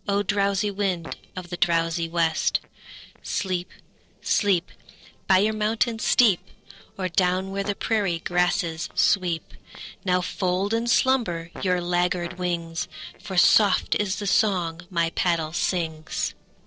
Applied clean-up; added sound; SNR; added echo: neural separator model SepFormer DNS4.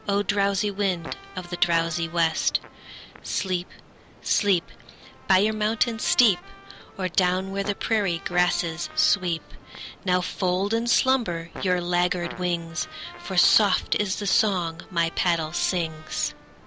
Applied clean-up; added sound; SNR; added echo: none; Fart + Trumpet; 19 dB; none.